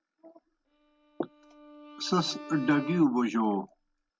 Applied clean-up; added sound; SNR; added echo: none; Bowed string instrument; 17 dB; none.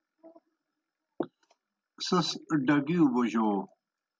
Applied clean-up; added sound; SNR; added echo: none; none; none; none.